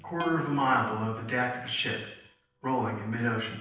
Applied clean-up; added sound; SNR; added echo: neural separator model SepFormer DNS4.